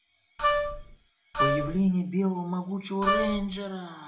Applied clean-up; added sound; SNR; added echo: none; Wind instrument, woodwind instrument; -2 dB; reverberation time 0.3 s.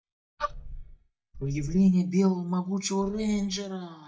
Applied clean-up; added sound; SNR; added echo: neural mask model DeepFilterNet 3.